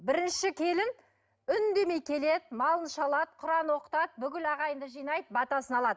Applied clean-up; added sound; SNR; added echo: none; none; none; none.